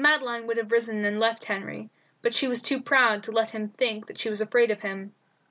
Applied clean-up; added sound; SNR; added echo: none; none; none; none.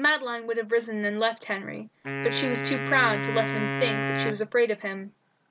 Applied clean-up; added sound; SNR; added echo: none; Wind instrument, woodwind instrument; 4 dB; none.